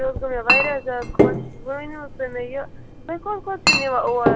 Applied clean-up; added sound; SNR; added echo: none; Chink, clink; -3 dB; none.